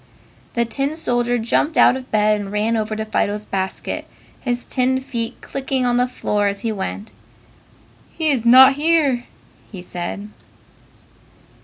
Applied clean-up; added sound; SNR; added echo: none; none; none; none.